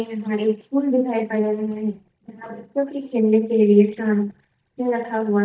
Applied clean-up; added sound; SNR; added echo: neural mask model DeepFilterNet 3.